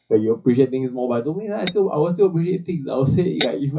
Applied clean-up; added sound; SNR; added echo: classical method WPE with log-MMSE.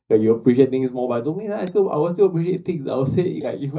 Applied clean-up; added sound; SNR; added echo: neural mask model DeepFilterNet 3.